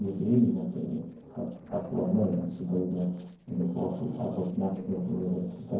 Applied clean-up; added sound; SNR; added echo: neural separator model SepFormer DNS4.